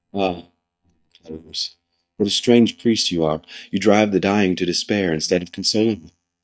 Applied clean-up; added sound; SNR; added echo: neural mask model DeepFilterNet 3.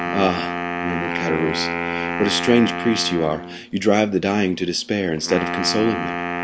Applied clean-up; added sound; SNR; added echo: none; Wind instrument, woodwind instrument; 5 dB; none.